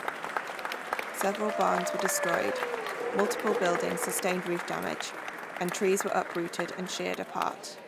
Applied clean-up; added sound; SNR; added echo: none; Applause / Crowd / Cheering; 2 dB; none.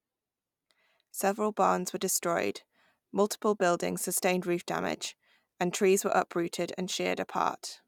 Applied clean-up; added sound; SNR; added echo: none; none; none; none.